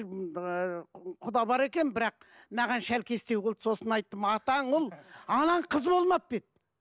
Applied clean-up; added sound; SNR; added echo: none; none; none; none.